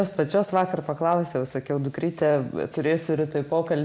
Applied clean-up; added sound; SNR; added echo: none; none; none; none.